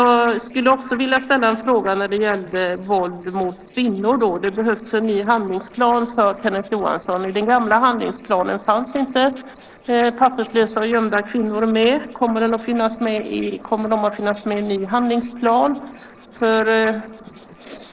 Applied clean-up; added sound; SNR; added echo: neural separator model SepFormer DNS4.